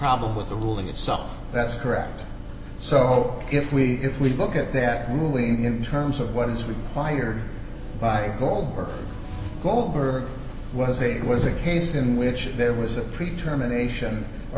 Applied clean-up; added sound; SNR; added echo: none; none; none; none.